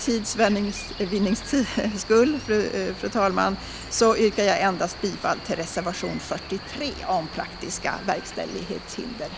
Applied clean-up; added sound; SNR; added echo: none; Cricket; 13 dB; none.